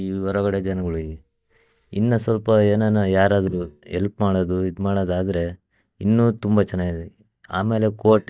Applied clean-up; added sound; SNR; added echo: neural mask model DeepFilterNet 3.